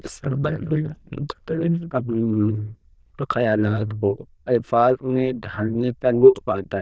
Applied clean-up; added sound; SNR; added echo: neural diffusion model UNIVERSE++.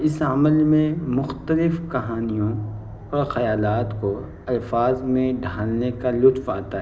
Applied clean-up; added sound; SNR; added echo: none; none; none; none.